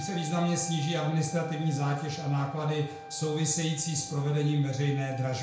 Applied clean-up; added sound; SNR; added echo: none; Wind instrument, woodwind instrument; 14 dB; reverberation time 0.5 s.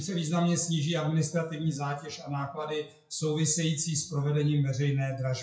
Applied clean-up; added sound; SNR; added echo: classical method WPE with log-MMSE.